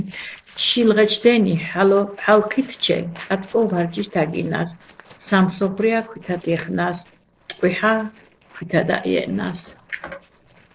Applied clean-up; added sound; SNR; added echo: neural separator model SepFormer DNS4.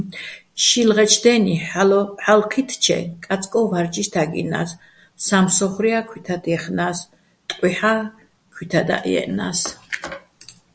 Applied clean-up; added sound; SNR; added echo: none; none; none; none.